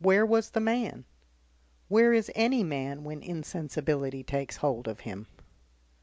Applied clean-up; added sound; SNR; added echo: none; none; none; none.